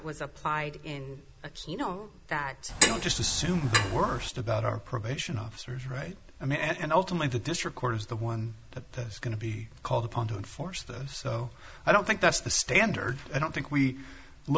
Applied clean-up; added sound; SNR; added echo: none; Clock; -1 dB; none.